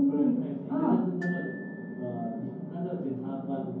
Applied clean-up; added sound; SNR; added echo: none; Glockenspiel; 17 dB; reverberation time 0.9 s.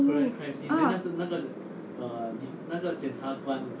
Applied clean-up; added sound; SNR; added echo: none; none; none; none.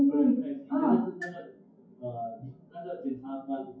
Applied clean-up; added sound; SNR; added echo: classical method WPE with log-MMSE.